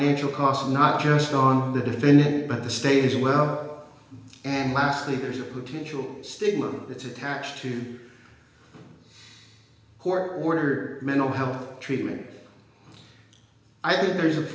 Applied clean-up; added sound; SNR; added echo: none; none; none; reverberation time 1.1 s.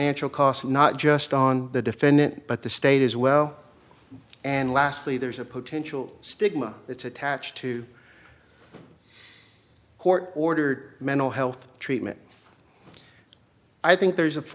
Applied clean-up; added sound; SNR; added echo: none; none; none; none.